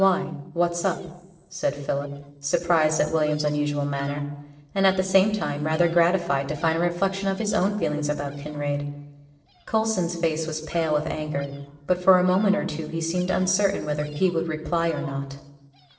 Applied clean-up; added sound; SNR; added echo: neural separator model SepFormer DNS4.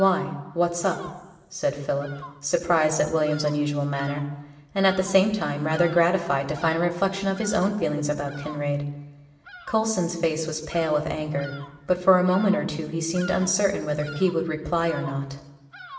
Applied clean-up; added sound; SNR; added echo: none; Bird vocalization, bird call, bird song; 20 dB; reverberation time 1.1 s.